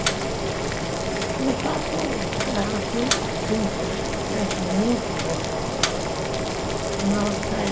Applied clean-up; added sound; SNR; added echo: none; Boiling; -4 dB; reverberation time 0.7 s.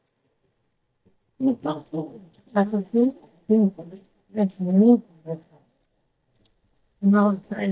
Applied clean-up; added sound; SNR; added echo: neural mask model DeepFilterNet 3.